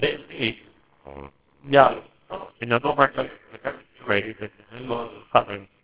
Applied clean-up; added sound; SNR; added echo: neural separator model SepFormer WHAMR!.